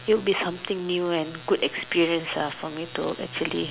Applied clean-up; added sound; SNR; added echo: none; none; none; none.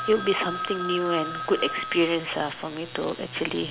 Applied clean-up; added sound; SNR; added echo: none; Telephone; 8 dB; none.